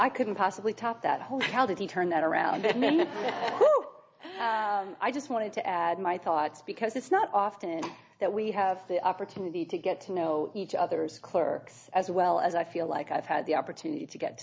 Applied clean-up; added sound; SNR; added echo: none; none; none; none.